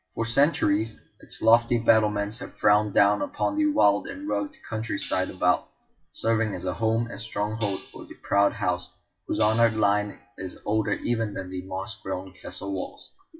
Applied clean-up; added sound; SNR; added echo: classical method WPE with log-MMSE.